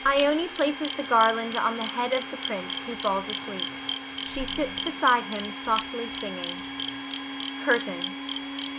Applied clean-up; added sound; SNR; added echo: none; Camera + Domestic sounds, home sounds; 5 dB; none.